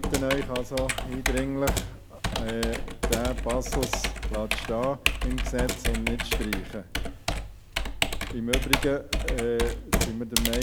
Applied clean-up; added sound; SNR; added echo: none; Computer keyboard; -2 dB; none.